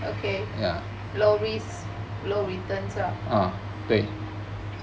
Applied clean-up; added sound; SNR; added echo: none; Harp; 18 dB; none.